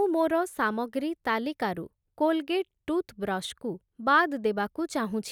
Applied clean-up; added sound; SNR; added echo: none; none; none; none.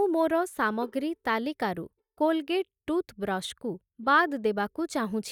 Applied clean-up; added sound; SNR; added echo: neural mask model DeepFilterNet 3.